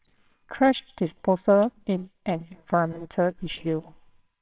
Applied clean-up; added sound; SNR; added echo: neural separator model SepFormer WHAMR!.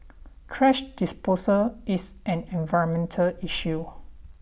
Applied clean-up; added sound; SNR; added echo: none; none; none; none.